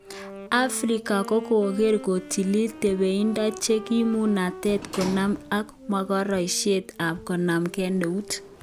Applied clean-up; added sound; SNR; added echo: none; Wind instrument, woodwind instrument + Sliding door; 15 dB; none.